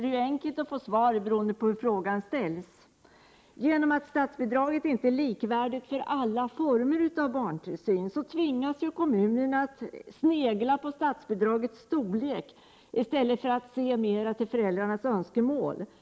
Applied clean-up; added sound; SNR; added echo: none; none; none; none.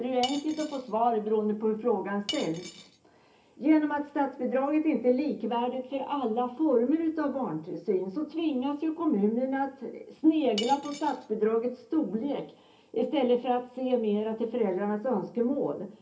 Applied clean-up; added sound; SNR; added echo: none; Cutlery, silverware / Dishes, pots, and pans; 12 dB; reverberation time 0.3 s.